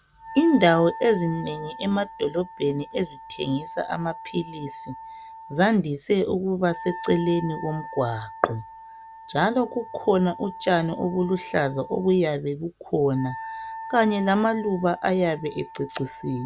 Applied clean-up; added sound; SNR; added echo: none; Wind instrument, woodwind instrument; 15 dB; none.